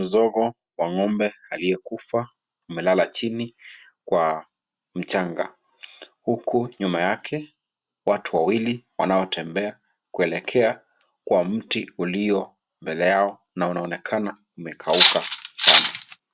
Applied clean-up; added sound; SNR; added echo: none; Cutlery, silverware; -4 dB; none.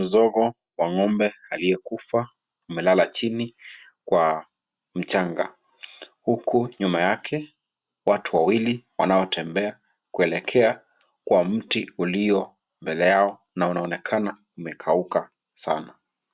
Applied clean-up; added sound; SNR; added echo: none; none; none; none.